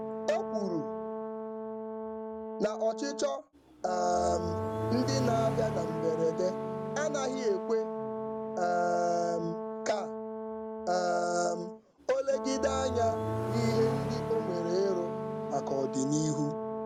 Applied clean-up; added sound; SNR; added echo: none; Accelerating, revving, vroom + Brass instrument; 2 dB; none.